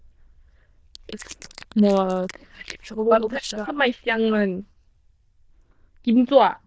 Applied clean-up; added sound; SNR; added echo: neural diffusion model UNIVERSE++.